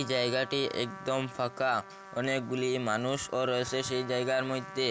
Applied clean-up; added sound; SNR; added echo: none; Trumpet; 15 dB; none.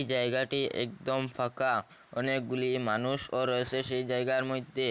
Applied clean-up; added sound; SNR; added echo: none; none; none; none.